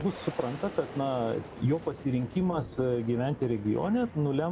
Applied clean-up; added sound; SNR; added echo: none; Boom; 14 dB; none.